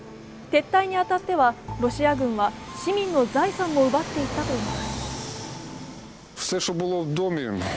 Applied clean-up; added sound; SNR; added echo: none; Fixed-wing aircraft, airplane; 13 dB; none.